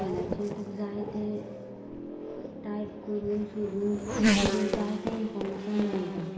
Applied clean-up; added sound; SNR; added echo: none; Race car, auto racing / Accelerating, revving, vroom; -1 dB; reverberation time 1.2 s.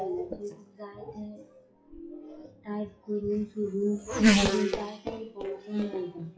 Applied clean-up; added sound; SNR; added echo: classical method WPE with log-MMSE.